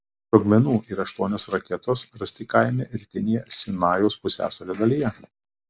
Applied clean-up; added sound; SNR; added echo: none; none; none; none.